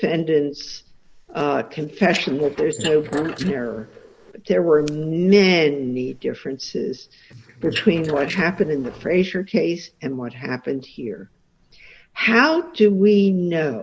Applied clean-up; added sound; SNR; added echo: neural mask model Resemble Enhance denoiser.